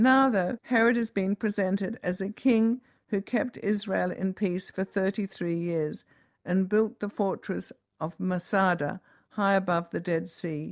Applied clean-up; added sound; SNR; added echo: none; none; none; none.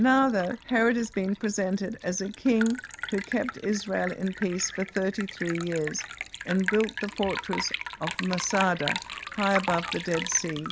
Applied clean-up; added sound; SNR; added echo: none; Liquid; 9 dB; none.